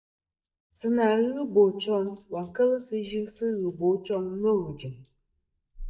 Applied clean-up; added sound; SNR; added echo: neural mask model DeepFilterNet 3.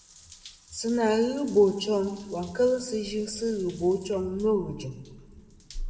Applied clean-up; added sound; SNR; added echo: none; Drip / Trickle, dribble / Bathtub (filling or washing) / Water tap, faucet; 17 dB; reverberation time 1.4 s.